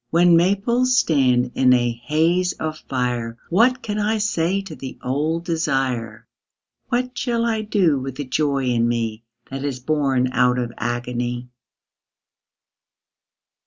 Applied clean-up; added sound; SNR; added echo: none; none; none; none.